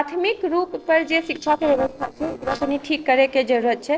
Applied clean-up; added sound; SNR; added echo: neural separator model SepFormer DNS4.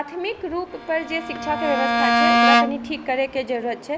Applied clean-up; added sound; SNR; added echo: none; Bowed string instrument; -4 dB; none.